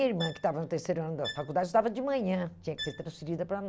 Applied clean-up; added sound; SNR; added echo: none; Bowed string instrument; 14 dB; none.